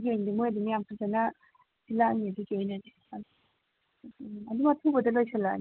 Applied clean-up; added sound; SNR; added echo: none; none; none; none.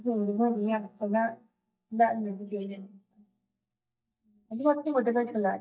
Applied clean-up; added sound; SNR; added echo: neural mask model DeepFilterNet 3.